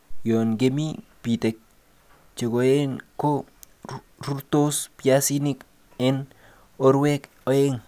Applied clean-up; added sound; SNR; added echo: none; none; none; none.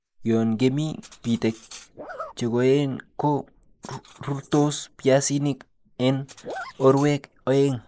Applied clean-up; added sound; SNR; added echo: neural mask model Resemble Enhance denoiser.